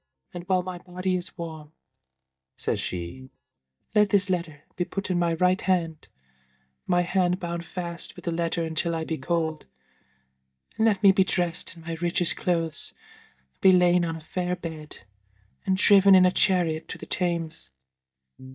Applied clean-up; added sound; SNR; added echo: neural mask model DeepFilterNet 3.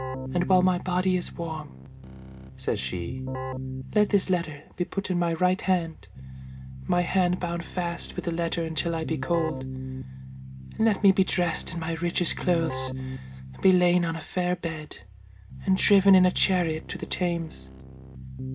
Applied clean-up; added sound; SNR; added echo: none; Keyboard (musical); 11 dB; reverberation time 0.3 s.